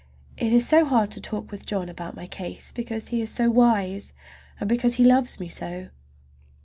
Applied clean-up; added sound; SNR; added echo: none; none; none; none.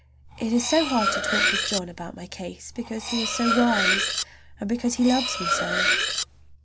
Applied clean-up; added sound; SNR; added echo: none; Cutlery, silverware; 0 dB; none.